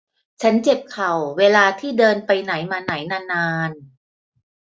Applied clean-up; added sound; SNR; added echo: none; none; none; none.